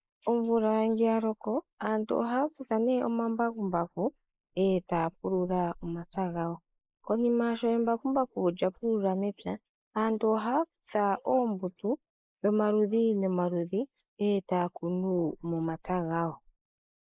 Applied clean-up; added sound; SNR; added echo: neural mask model Resemble Enhance denoiser.